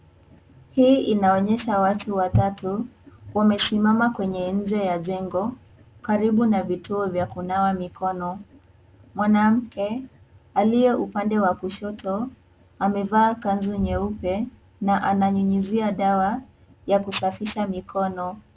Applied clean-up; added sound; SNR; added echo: none; none; none; none.